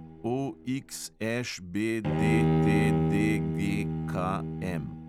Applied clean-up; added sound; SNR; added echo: none; Bowed string instrument; -3 dB; none.